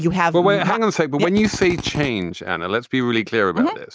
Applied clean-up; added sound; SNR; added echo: none; Drill; 9 dB; none.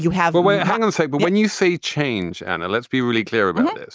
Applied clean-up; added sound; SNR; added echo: none; none; none; none.